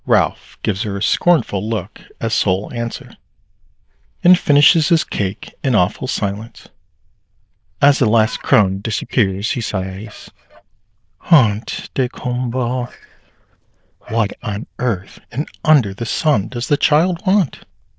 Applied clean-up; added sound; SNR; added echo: neural diffusion model UNIVERSE++.